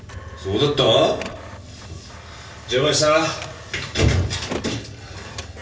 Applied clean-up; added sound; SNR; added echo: none; Printer; 16 dB; reverberation time 0.2 s.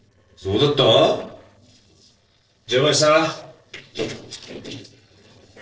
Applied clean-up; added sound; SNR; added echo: neural separator model SepFormer DNS4.